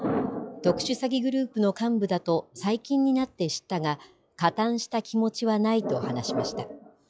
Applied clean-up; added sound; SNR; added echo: classical method log-MMSE.